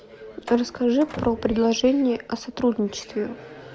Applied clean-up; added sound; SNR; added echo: none; Slam; 18 dB; none.